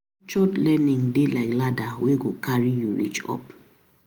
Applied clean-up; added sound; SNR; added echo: none; none; none; none.